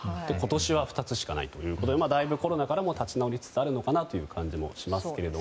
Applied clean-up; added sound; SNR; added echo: none; none; none; none.